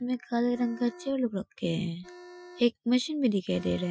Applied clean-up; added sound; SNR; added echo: classical method Wiener filter.